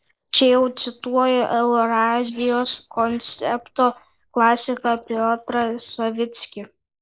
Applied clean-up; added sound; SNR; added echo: neural mask model Resemble Enhance denoiser.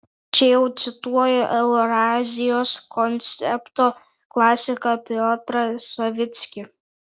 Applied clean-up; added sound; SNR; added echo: none; none; none; none.